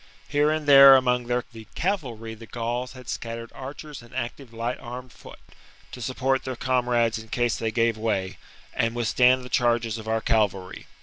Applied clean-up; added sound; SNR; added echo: none; none; none; none.